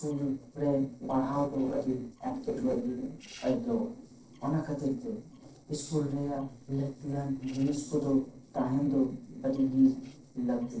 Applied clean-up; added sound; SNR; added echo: neural separator model SepFormer DNS4.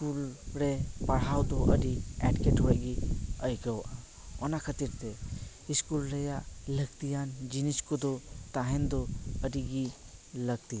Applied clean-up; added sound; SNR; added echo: none; none; none; none.